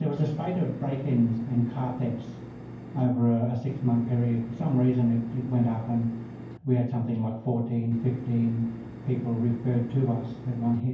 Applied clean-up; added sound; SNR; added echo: none; Engine; 14 dB; reverberation time 0.9 s.